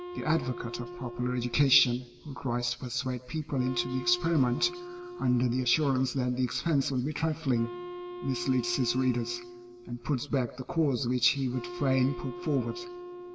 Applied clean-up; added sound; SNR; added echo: none; Wind instrument, woodwind instrument; 13 dB; reverberation time 1.4 s.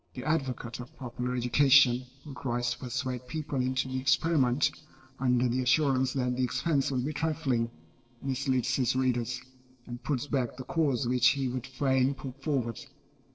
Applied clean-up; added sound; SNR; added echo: neural separator model SepFormer DNS4.